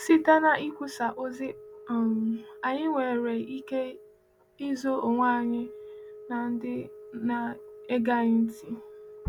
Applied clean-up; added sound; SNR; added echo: none; Wind instrument, woodwind instrument; 18 dB; none.